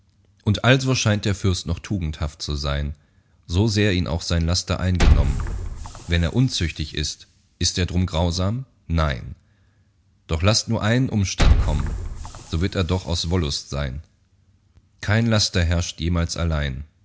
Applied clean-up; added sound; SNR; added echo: none; Liquid; 1 dB; none.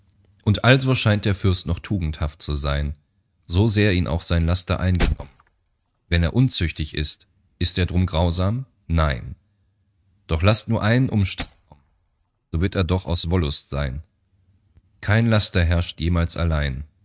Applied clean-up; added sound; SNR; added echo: neural mask model RNNoise.